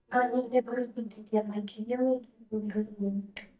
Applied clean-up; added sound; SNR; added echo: neural mask model DeepFilterNet 3.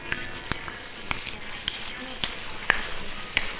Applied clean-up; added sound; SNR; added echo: neural separator model SepFormer WHAMR!.